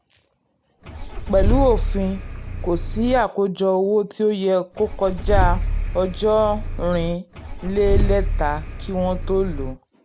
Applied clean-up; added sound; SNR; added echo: none; Engine starting / Car; 1 dB; none.